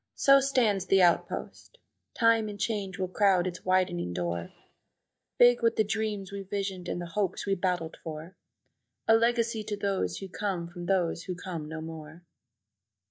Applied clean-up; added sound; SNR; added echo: neural mask model DeepFilterNet 3.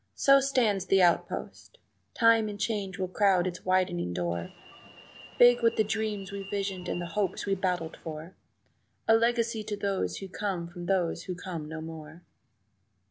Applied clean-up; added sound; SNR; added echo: none; Alarm; 19 dB; none.